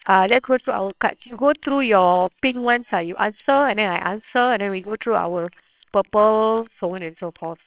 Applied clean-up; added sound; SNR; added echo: neural separator model SepFormer WHAMR!.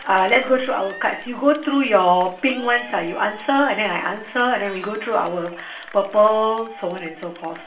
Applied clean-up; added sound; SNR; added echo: none; Cheering; 19 dB; reverberation time 0.3 s.